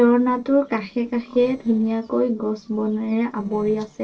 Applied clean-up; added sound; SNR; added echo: neural separator model SepFormer DNS4.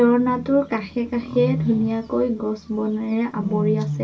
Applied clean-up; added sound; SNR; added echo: none; Wild animals; 8 dB; reverberation time 0.2 s.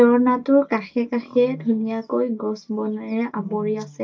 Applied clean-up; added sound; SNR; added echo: neural mask model DeepFilterNet 3.